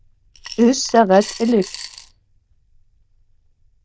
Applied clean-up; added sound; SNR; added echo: neural diffusion model UNIVERSE++.